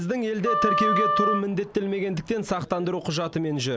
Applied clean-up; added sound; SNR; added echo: none; Wind instrument, woodwind instrument; -1 dB; none.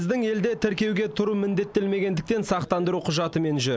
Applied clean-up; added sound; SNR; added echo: none; none; none; none.